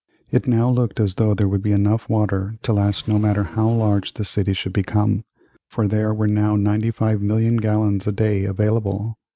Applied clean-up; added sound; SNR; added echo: neural mask model RNNoise.